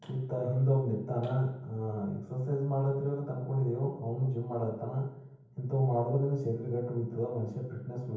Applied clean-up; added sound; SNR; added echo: none; none; none; reverberation time 0.9 s.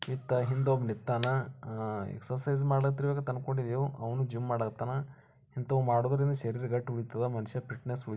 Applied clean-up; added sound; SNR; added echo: none; none; none; none.